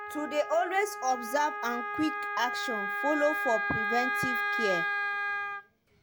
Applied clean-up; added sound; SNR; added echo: none; Wind instrument, woodwind instrument; 1 dB; none.